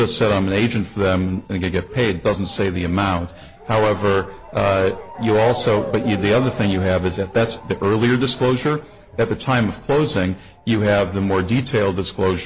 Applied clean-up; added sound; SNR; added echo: none; Motor vehicle (road) / Siren; 18 dB; none.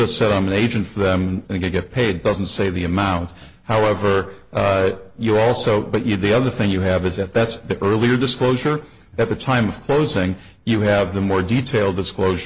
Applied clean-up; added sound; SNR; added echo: none; none; none; none.